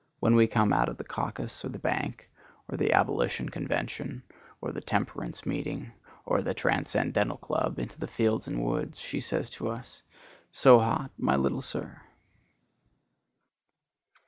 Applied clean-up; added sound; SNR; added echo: none; none; none; none.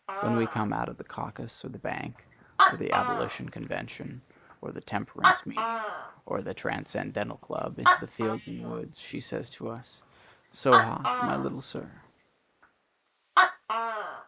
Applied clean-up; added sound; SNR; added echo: neural mask model Resemble Enhance denoiser.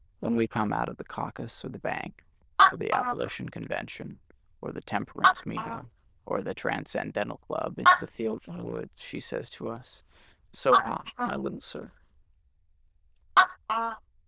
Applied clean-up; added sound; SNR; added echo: neural diffusion model UNIVERSE++.